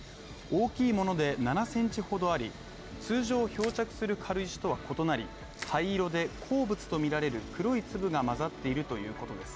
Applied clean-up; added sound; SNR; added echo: none; Crushing + Sawing; 18 dB; none.